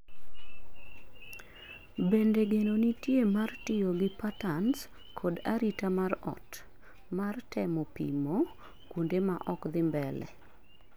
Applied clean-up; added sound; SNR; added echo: none; none; none; none.